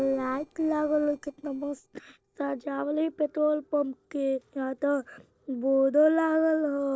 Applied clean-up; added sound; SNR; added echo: neural separator model SepFormer DNS4.